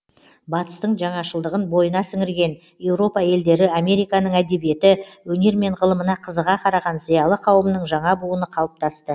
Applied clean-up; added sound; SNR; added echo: none; none; none; none.